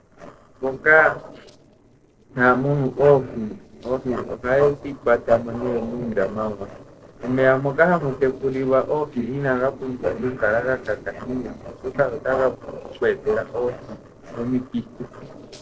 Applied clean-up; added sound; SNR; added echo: neural separator model SepFormer DNS4.